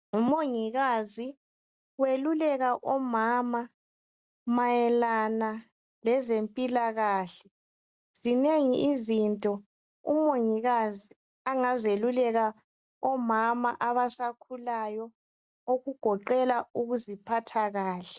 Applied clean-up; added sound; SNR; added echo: none; none; none; none.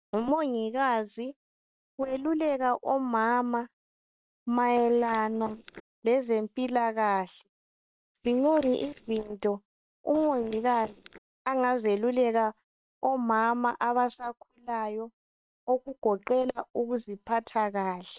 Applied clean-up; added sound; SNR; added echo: neural separator model SepFormer WHAM!.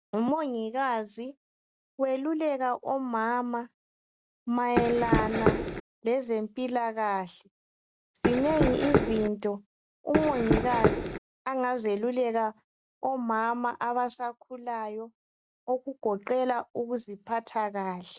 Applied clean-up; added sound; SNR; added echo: none; Run; -3 dB; none.